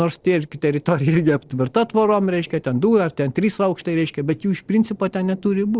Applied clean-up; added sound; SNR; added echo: neural separator model SepFormer DNS4.